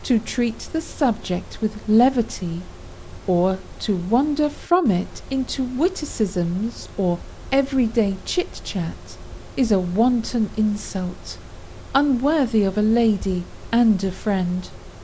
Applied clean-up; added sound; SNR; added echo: none; Mechanisms; 15 dB; none.